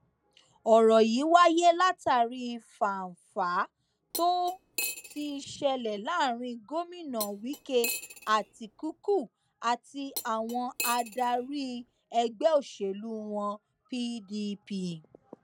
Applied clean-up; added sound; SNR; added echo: none; Cutlery, silverware; 11 dB; none.